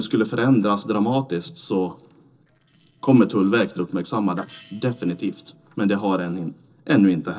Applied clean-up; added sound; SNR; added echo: neural separator model SepFormer DNS4.